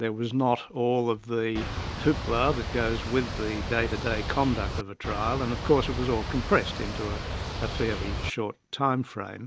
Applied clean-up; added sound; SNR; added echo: none; Boat, Water vehicle; 4 dB; none.